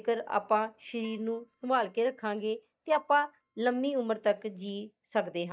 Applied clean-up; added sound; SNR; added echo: neural mask model DeepFilterNet 3.